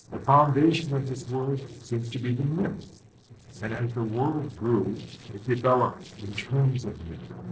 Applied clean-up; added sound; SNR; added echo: neural separator model SepFormer DNS4.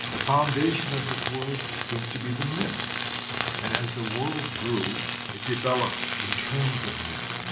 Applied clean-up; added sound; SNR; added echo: none; Tools; -1 dB; reverberation time 0.5 s.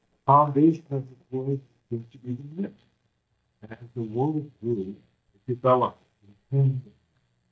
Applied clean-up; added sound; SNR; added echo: neural mask model DeepFilterNet 3.